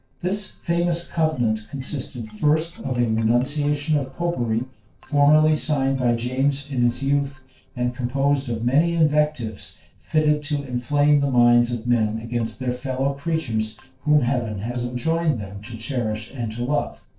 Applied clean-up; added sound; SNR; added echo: neural separator model SepFormer DNS4.